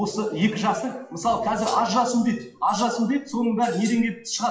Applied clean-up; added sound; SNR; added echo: classical method WPE with log-MMSE.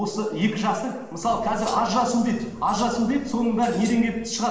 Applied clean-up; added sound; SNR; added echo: none; Cutlery, silverware; 18 dB; reverberation time 1.1 s.